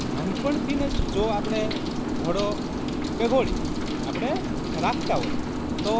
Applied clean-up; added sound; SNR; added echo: none; Rain; -2 dB; none.